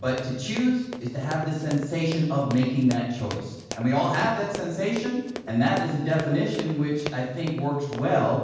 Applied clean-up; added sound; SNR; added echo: none; Run; 14 dB; reverberation time 1.2 s.